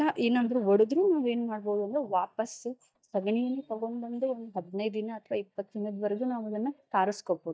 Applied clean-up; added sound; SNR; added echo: neural mask model DeepFilterNet 3.